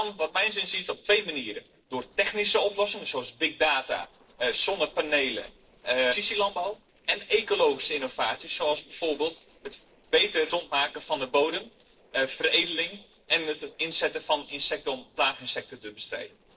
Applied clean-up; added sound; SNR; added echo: neural separator model SepFormer DNS4.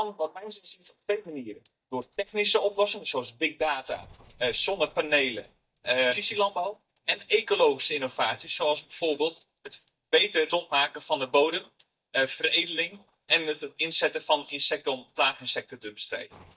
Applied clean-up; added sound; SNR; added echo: neural mask model DeepFilterNet 3.